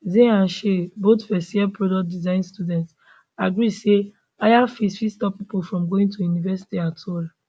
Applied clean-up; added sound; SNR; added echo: none; none; none; none.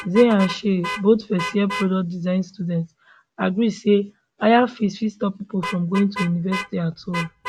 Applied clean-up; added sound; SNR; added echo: none; Vehicle horn, car horn, honking; 13 dB; none.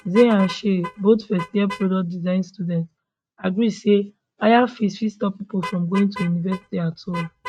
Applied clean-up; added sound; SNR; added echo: neural mask model RNNoise.